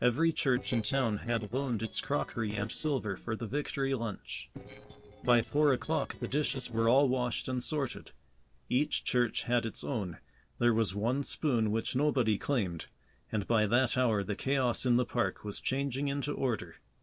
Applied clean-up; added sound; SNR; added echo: neural separator model SepFormer DNS4.